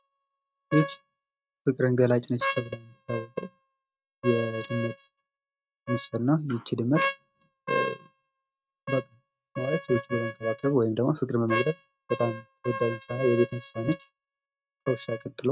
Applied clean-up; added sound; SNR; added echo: neural mask model RNNoise.